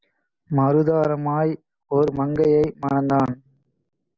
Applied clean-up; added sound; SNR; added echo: none; none; none; none.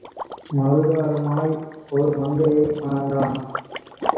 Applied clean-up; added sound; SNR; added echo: none; Liquid; 10 dB; reverberation time 0.9 s.